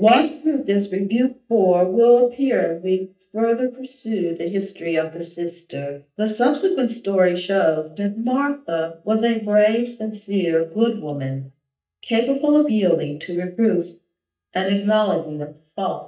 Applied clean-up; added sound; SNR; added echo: neural mask model DeepFilterNet 3.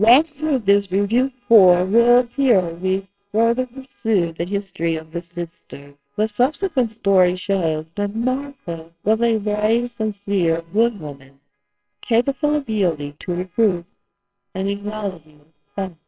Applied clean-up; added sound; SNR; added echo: neural separator model SepFormer WHAMR!.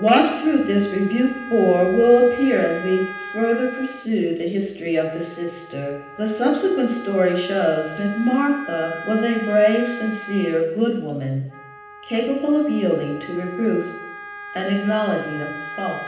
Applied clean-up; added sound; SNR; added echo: none; Wind instrument, woodwind instrument; 15 dB; reverberation time 0.9 s.